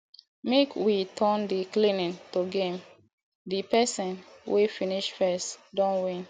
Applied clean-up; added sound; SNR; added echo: none; none; none; none.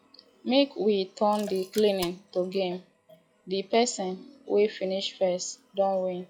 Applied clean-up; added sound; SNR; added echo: classical method log-MMSE.